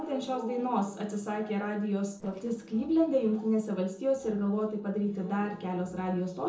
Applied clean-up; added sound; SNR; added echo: neural separator model SepFormer DNS4.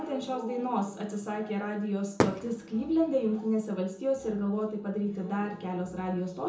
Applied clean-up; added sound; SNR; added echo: none; Fireworks; 7 dB; reverberation time 0.6 s.